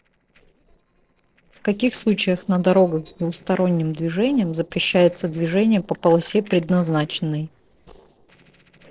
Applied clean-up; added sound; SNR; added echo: neural separator model SepFormer DNS4.